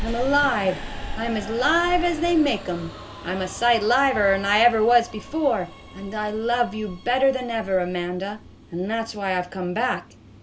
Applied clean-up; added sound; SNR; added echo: none; Subway, metro, underground; 12 dB; none.